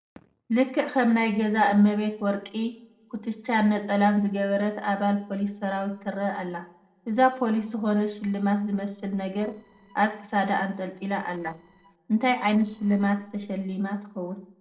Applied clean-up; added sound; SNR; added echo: neural separator model SepFormer DNS4.